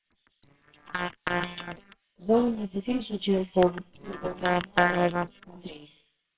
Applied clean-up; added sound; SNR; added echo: neural separator model SepFormer WHAMR!.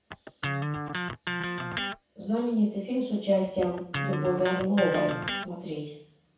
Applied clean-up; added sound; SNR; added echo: none; Electric guitar; 4 dB; reverberation time 0.6 s.